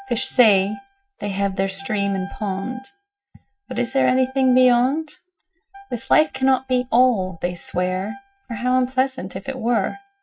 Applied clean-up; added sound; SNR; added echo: neural mask model RNNoise.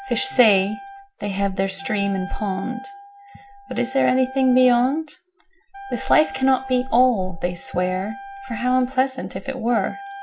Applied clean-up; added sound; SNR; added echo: none; Wind instrument, woodwind instrument; 15 dB; none.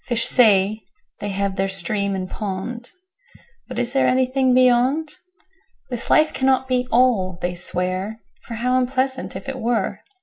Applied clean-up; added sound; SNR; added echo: none; none; none; none.